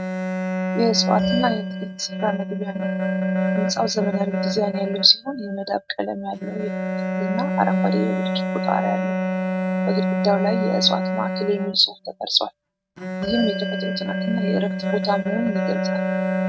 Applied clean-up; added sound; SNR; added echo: neural mask model RNNoise.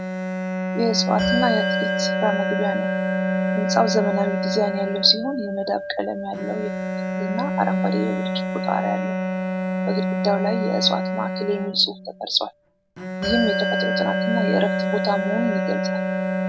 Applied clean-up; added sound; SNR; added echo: none; Bell + Bowed string instrument; -2 dB; none.